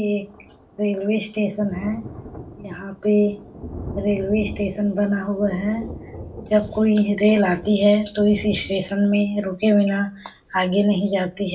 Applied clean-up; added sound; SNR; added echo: none; Thunder; 17 dB; reverberation time 0.2 s.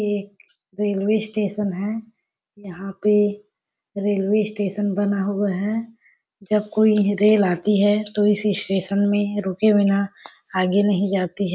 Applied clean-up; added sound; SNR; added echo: none; none; none; none.